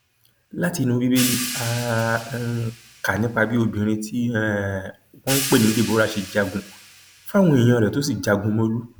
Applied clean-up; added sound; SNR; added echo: none; Hi-hat; 12 dB; none.